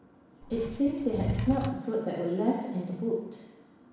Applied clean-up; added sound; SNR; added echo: none; Wood / Tools; 3 dB; reverberation time 1.1 s.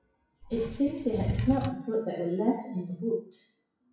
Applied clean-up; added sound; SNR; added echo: classical method WPE with log-MMSE.